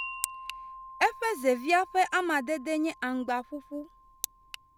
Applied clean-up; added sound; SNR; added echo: none; Wind chime; 16 dB; none.